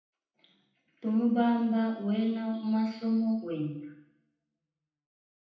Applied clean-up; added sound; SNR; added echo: none; none; none; reverberation time 0.8 s.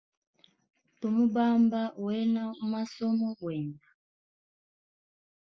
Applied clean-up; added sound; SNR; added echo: none; none; none; none.